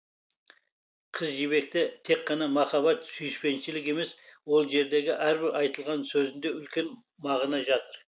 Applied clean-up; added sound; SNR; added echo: none; none; none; none.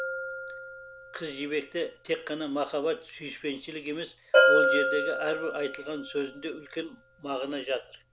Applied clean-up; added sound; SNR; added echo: none; Bell; -3 dB; none.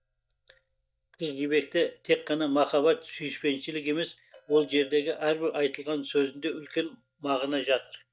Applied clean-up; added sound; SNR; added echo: neural mask model DeepFilterNet 3.